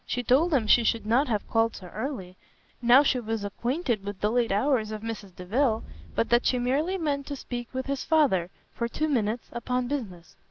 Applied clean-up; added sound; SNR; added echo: none; Boom; 16 dB; none.